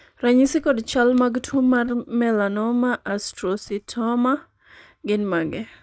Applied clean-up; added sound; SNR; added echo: neural mask model DeepFilterNet 3.